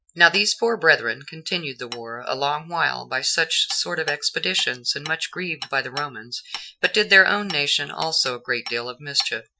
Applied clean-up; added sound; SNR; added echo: classical method Wiener filter.